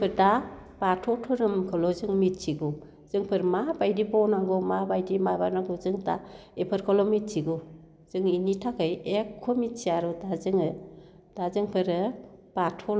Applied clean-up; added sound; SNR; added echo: none; none; none; none.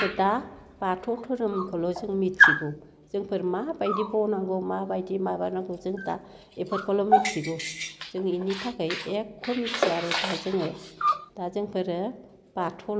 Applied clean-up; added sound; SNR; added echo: none; Dog; 1 dB; none.